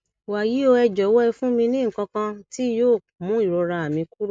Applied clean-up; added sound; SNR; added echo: none; none; none; none.